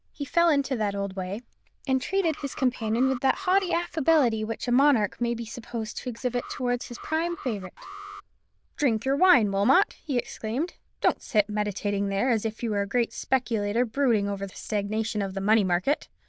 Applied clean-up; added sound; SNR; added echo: neural diffusion model UNIVERSE++.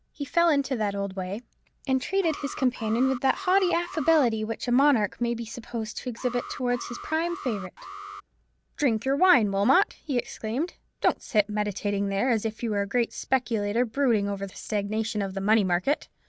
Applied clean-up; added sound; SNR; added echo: none; Alarm; 15 dB; none.